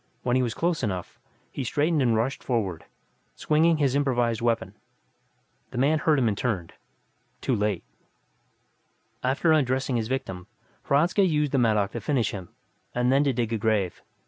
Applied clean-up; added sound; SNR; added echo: none; none; none; none.